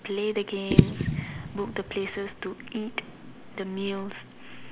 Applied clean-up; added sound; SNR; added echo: none; Fireworks / Boom; -4 dB; none.